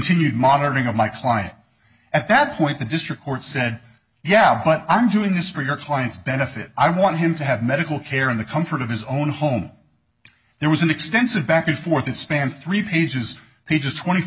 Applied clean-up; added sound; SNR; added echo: none; none; none; none.